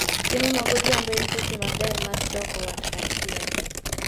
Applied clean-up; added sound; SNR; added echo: none; Tearing; -5 dB; none.